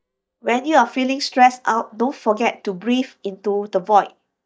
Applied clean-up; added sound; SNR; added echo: neural mask model DeepFilterNet 3.